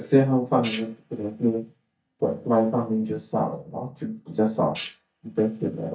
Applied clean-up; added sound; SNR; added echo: neural mask model DeepFilterNet 3.